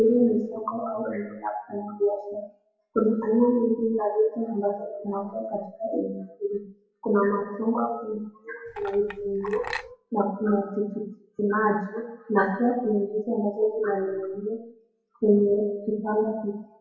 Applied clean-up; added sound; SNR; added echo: classical method WPE with log-MMSE.